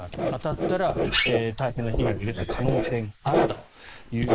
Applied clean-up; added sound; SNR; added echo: neural mask model Resemble Enhance denoiser.